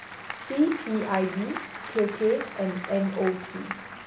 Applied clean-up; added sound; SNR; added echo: none; Applause / Crowd; 10 dB; none.